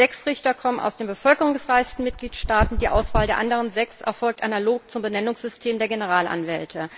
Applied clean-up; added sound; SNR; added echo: none; Dog; 6 dB; none.